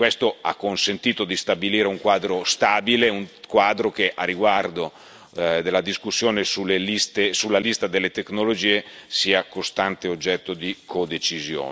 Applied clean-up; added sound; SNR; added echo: none; none; none; none.